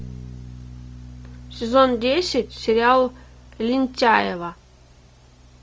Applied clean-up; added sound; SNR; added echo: none; Bass guitar; 18 dB; none.